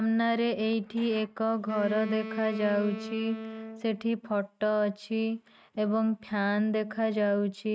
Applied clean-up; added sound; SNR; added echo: neural mask model RNNoise.